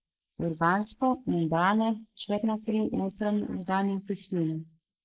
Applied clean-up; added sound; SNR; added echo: neural mask model Resemble Enhance denoiser.